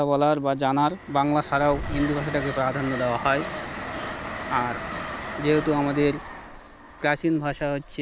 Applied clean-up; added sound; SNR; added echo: none; Train; 9 dB; none.